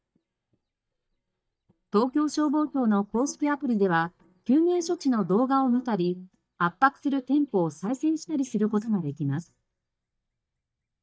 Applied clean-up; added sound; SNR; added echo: neural mask model DeepFilterNet 3.